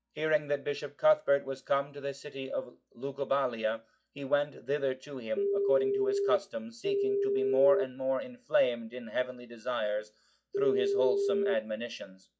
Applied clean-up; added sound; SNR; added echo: classical method log-MMSE.